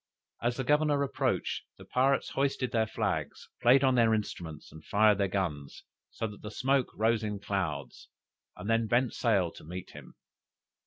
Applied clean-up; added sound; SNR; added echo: none; none; none; none.